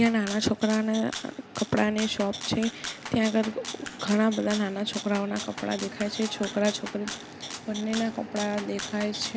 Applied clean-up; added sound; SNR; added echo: none; Rattle (instrument); 12 dB; none.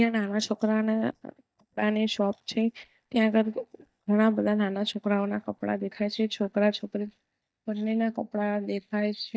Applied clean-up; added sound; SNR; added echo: neural mask model DeepFilterNet 3.